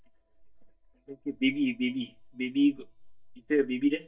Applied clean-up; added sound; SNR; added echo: neural mask model DeepFilterNet 3.